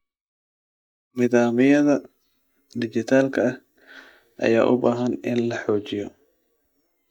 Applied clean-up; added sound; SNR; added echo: neural mask model DeepFilterNet 3.